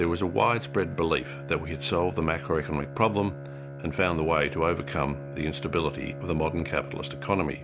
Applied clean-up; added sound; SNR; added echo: none; Bowed string instrument; 11 dB; none.